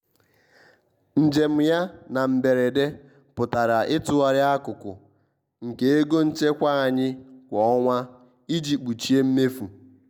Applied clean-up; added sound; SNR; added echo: none; none; none; none.